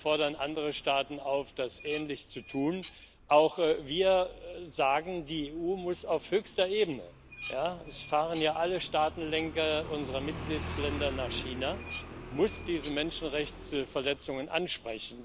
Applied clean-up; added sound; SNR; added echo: none; Motorcycle + Dishes, pots, and pans; 12 dB; none.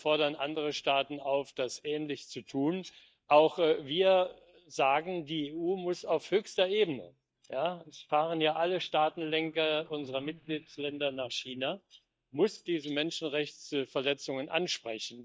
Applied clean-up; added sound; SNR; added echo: neural mask model DeepFilterNet 3.